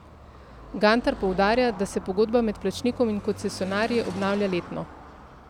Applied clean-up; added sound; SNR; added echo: none; Car passing by / Traffic noise, roadway noise; 14 dB; none.